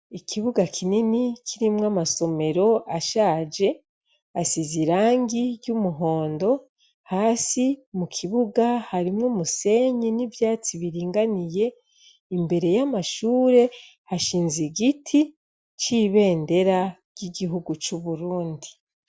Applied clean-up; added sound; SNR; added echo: none; none; none; none.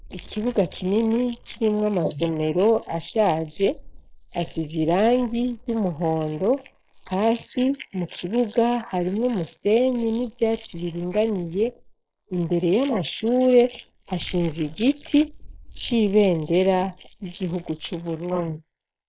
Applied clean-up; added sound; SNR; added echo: neural mask model Resemble Enhance denoiser.